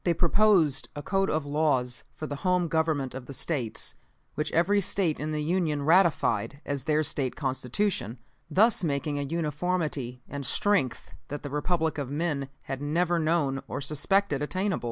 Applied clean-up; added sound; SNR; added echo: none; none; none; none.